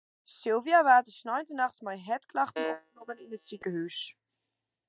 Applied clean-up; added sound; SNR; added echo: neural mask model DeepFilterNet 3.